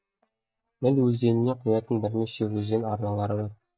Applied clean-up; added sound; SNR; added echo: neural mask model DeepFilterNet 3.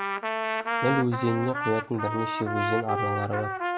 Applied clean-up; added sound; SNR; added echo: none; Trumpet; 0 dB; none.